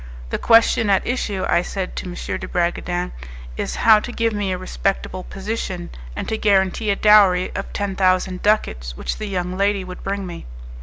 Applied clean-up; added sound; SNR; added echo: none; none; none; none.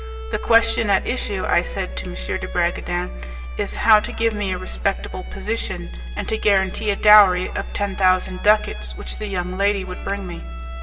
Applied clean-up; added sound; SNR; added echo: none; Bowed string instrument; 20 dB; reverberation time 2.2 s.